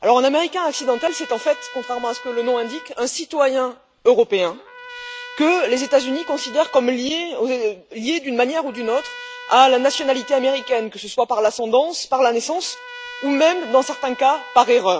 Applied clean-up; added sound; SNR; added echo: none; Trumpet; 18 dB; none.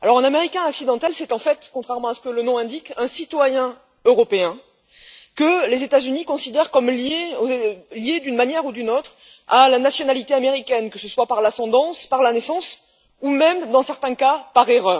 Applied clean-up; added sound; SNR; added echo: none; none; none; none.